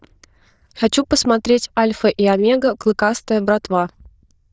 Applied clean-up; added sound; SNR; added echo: neural diffusion model UNIVERSE++.